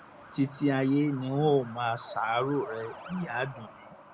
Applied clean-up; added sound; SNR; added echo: none; Truck; 17 dB; none.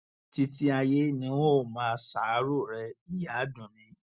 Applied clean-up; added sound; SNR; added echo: none; none; none; none.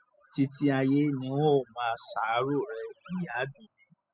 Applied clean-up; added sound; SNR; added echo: classical method spectral subtraction.